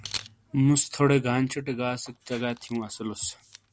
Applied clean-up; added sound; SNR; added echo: none; Camera; 19 dB; none.